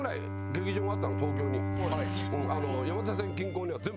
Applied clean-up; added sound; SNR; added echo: none; Bowed string instrument; -1 dB; none.